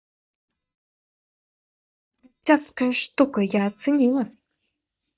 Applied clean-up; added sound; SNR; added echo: neural mask model DeepFilterNet 3.